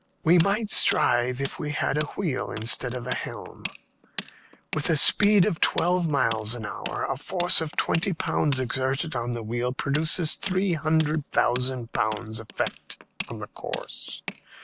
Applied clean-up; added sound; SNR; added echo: none; Tools; 14 dB; none.